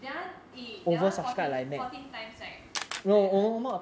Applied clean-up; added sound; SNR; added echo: none; Camera; 16 dB; none.